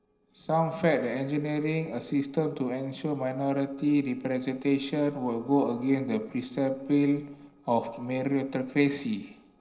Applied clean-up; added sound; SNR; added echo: neural separator model SepFormer DNS4.